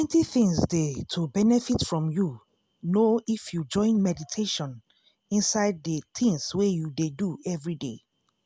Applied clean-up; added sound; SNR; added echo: none; none; none; none.